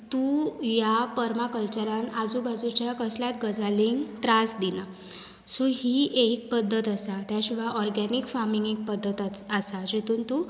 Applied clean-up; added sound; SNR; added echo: none; none; none; none.